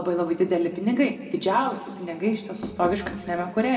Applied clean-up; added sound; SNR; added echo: none; Knock; 13 dB; reverberation time 1.7 s.